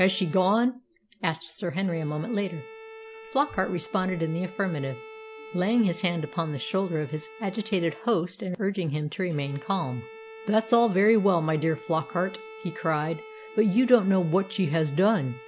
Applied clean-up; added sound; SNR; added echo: none; Bowed string instrument; 19 dB; none.